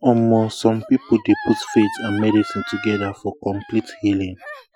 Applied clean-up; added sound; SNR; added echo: classical method Wiener filter.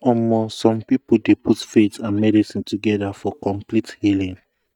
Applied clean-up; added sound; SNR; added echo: neural mask model DeepFilterNet 3.